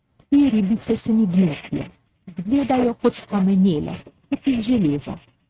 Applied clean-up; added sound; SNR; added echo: neural mask model RNNoise.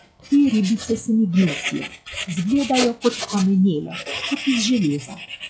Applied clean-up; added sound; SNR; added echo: classical method log-MMSE.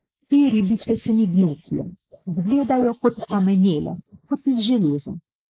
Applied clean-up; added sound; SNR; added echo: neural mask model Resemble Enhance denoiser.